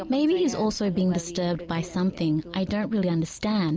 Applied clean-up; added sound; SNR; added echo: none; none; none; none.